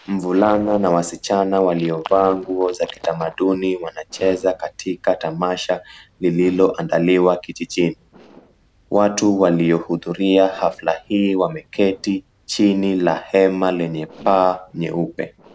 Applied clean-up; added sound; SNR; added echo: neural separator model SepFormer DNS4.